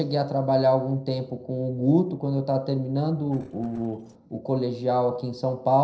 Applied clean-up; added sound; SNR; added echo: neural separator model SepFormer DNS4.